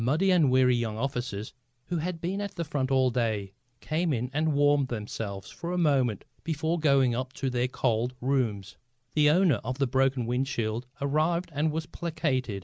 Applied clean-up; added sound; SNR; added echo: none; none; none; none.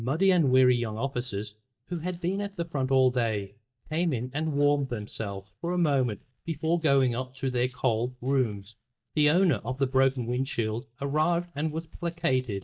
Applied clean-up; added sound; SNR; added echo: neural mask model DeepFilterNet 3.